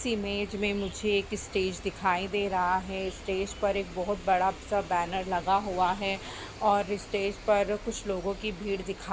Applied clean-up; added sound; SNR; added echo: none; Insect; 16 dB; none.